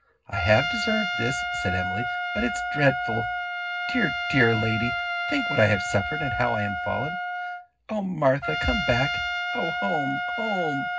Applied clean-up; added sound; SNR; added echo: none; Trumpet; 2 dB; reverberation time 0.4 s.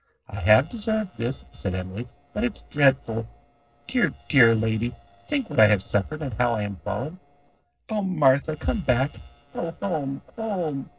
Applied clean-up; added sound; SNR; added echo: neural separator model SepFormer DNS4.